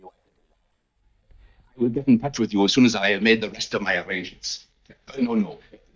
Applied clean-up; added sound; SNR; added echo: neural mask model DeepFilterNet 3.